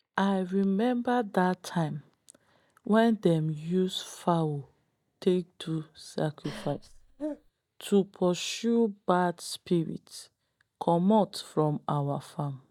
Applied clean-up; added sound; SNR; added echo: neural mask model DeepFilterNet 3.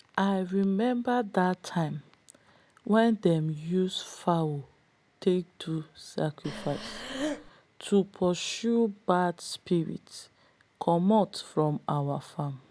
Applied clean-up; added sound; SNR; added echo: none; Breathing; 7 dB; none.